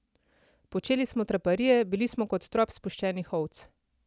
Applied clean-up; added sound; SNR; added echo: none; none; none; none.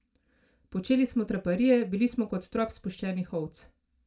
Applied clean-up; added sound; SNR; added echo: none; none; none; reverberation time 0.2 s.